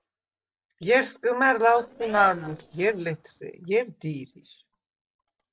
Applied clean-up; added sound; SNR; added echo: neural separator model SepFormer DNS4.